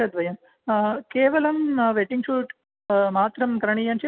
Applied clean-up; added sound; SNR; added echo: none; none; none; none.